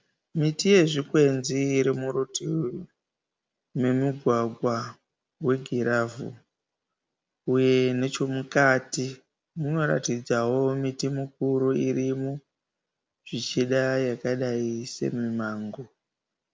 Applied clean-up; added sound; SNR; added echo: none; none; none; none.